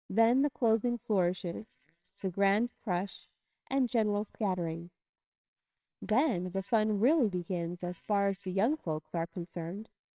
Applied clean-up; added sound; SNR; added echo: neural separator model SepFormer WHAMR!.